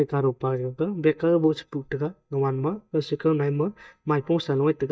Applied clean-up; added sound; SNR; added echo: neural mask model DeepFilterNet 3.